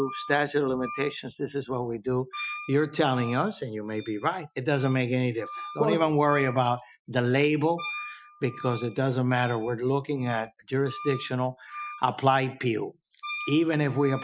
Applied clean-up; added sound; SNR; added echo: classical method Wiener filter.